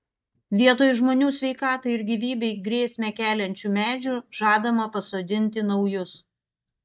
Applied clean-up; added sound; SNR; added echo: neural mask model DeepFilterNet 3.